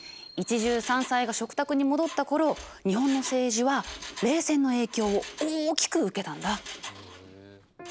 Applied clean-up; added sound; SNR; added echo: none; Mechanisms; 16 dB; none.